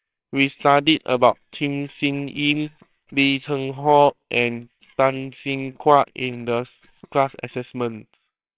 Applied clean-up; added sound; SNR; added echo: neural separator model SepFormer WHAMR!.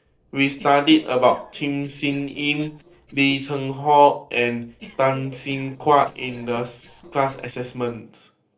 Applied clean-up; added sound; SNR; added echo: neural separator model SepFormer DNS4.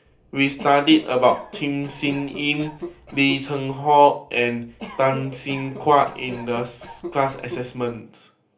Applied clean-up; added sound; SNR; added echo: none; Cough; 17 dB; reverberation time 0.3 s.